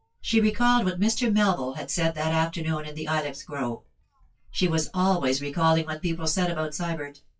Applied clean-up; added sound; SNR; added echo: classical method WPE with log-MMSE.